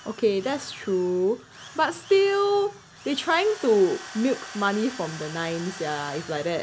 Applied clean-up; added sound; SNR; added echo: none; Drill; 17 dB; none.